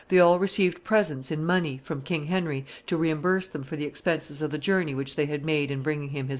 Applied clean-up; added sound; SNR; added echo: none; none; none; none.